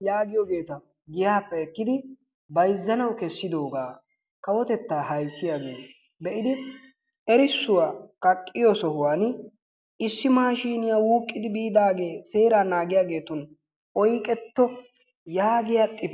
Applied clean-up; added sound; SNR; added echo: none; none; none; none.